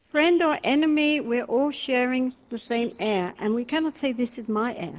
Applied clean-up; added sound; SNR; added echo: neural separator model SepFormer DNS4.